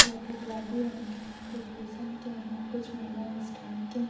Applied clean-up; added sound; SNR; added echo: none; Fire; -2 dB; reverberation time 0.9 s.